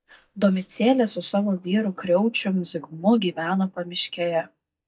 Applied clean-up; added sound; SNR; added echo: neural mask model DeepFilterNet 3.